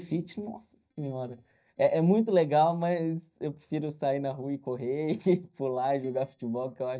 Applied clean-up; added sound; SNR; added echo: neural mask model DeepFilterNet 3.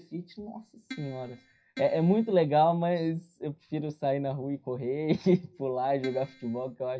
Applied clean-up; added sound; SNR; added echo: classical method WPE with log-MMSE.